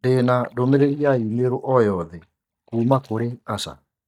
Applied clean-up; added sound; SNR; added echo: neural mask model DeepFilterNet 3.